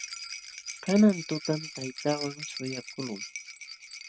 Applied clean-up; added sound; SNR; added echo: none; Rattle; 10 dB; none.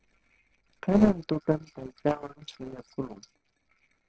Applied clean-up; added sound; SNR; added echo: neural separator model SepFormer DNS4.